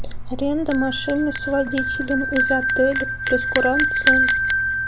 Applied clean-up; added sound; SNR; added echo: none; Bell; -1 dB; none.